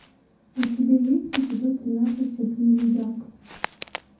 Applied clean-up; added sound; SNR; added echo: none; Walk, footsteps; 17 dB; reverberation time 0.6 s.